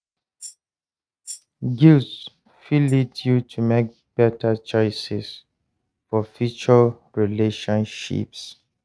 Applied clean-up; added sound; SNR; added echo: neural mask model RNNoise.